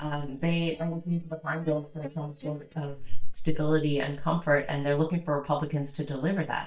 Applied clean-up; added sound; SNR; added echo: neural mask model DeepFilterNet 3.